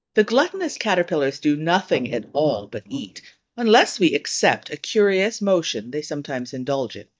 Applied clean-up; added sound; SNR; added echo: neural mask model DeepFilterNet 3.